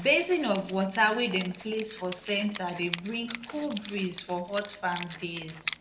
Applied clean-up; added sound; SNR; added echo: none; Wind instrument, woodwind instrument; 7 dB; reverberation time 1.0 s.